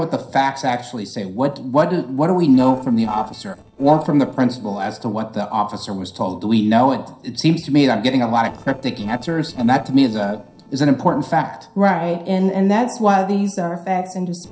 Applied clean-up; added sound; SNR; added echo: neural separator model SepFormer DNS4.